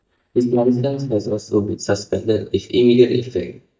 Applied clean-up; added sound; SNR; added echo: neural mask model DeepFilterNet 3.